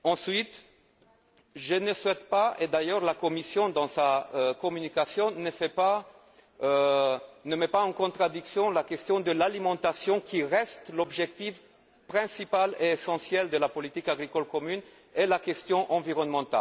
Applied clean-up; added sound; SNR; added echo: none; none; none; none.